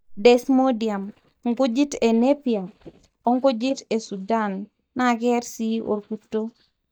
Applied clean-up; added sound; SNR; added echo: neural mask model DeepFilterNet 3.